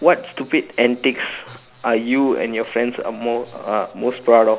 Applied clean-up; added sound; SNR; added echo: none; none; none; none.